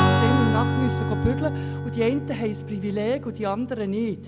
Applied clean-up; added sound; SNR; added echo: none; Strum; -1 dB; none.